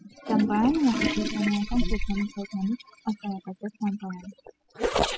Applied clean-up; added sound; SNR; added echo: classical method spectral subtraction.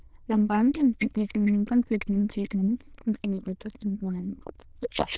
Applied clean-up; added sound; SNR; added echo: neural diffusion model UNIVERSE++.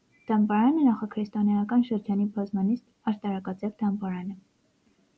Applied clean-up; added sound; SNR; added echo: none; none; none; none.